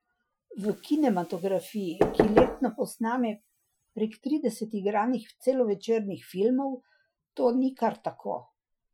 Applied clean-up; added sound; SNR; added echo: classical method Wiener filter.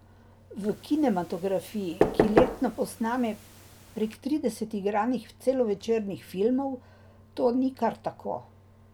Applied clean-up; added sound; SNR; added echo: none; Knock / Wood; 1 dB; none.